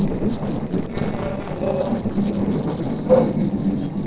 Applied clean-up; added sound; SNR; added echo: neural separator model SepFormer DNS4.